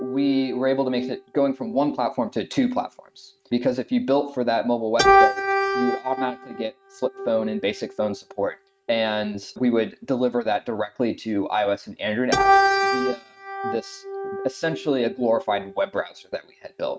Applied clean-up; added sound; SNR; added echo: neural mask model RNNoise.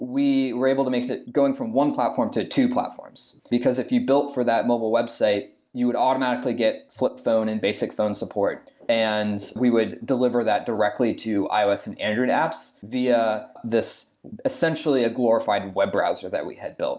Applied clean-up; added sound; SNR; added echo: none; none; none; none.